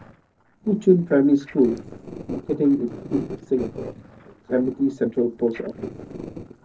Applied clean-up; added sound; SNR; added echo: neural separator model SepFormer DNS4.